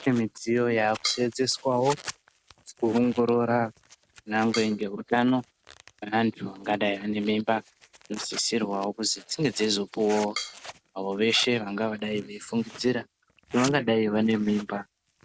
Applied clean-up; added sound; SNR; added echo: none; Zipper (clothing) + Drum kit; 16 dB; none.